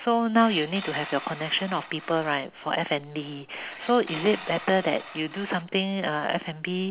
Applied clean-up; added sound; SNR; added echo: none; Tools; 16 dB; none.